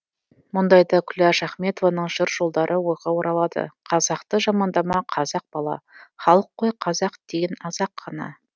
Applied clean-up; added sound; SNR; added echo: none; none; none; none.